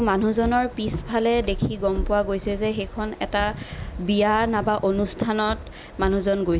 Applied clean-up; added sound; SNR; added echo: none; Walk, footsteps; 11 dB; none.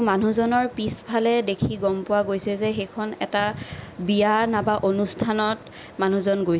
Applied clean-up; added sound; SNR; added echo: none; none; none; none.